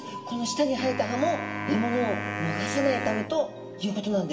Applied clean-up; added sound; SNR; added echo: none; Wind instrument, woodwind instrument; 7 dB; reverberation time 0.7 s.